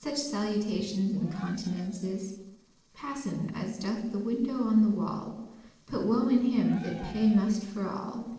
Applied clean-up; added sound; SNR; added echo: neural separator model SepFormer DNS4.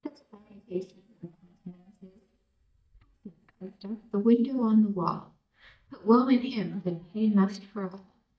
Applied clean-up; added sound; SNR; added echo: neural mask model DeepFilterNet 3.